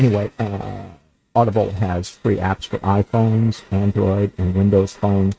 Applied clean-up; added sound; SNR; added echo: neural mask model RNNoise.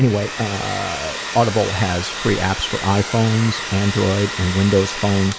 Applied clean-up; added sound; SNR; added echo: none; Domestic sounds, home sounds; 8 dB; none.